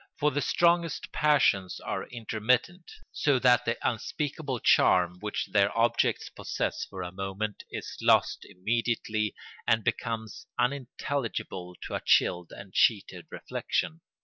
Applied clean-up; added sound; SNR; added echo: none; none; none; none.